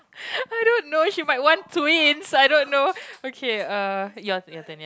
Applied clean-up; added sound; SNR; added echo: none; none; none; none.